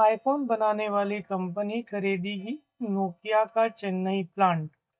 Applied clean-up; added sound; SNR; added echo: neural mask model DeepFilterNet 3.